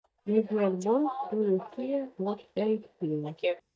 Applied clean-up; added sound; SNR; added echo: neural mask model DeepFilterNet 3.